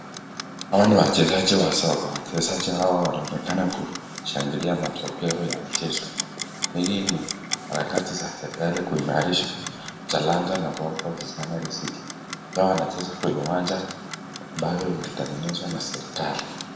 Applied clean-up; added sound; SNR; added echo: none; Clock; 9 dB; reverberation time 0.9 s.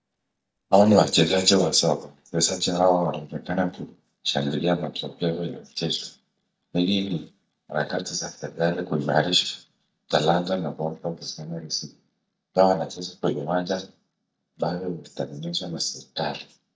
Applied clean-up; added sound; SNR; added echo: neural mask model DeepFilterNet 3.